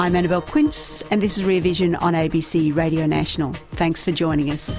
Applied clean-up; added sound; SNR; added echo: none; none; none; none.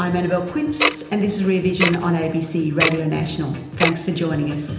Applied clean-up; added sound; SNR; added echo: none; Tick-tock; 6 dB; reverberation time 0.8 s.